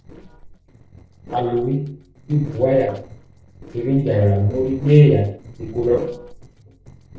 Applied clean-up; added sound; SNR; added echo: neural separator model SepFormer DNS4.